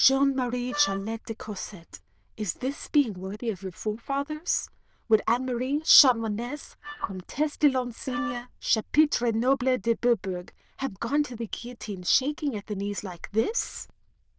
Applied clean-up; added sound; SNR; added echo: neural diffusion model UNIVERSE++.